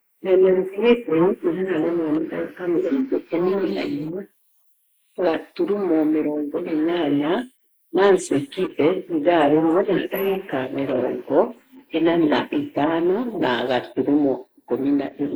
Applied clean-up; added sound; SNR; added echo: neural mask model Resemble Enhance denoiser.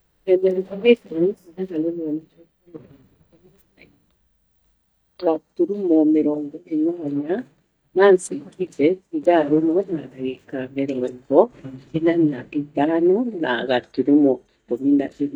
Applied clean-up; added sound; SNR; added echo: neural mask model DeepFilterNet 3.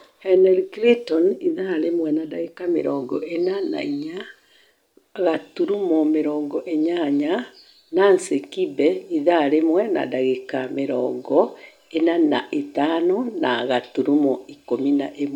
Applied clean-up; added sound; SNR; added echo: none; none; none; none.